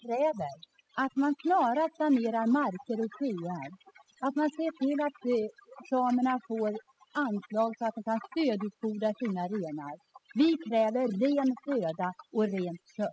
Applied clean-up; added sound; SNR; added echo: classical method spectral subtraction.